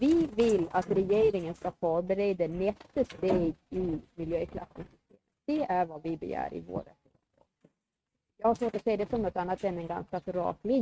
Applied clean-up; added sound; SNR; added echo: neural mask model RNNoise.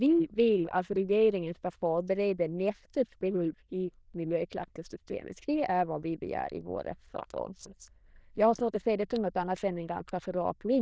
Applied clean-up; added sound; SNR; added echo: neural diffusion model UNIVERSE++.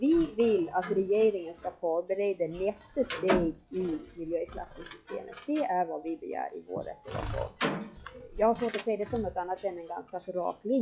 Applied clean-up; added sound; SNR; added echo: classical method log-MMSE.